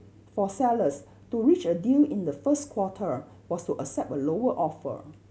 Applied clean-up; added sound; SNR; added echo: none; none; none; none.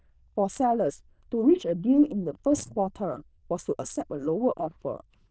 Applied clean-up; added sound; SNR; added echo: neural diffusion model UNIVERSE++.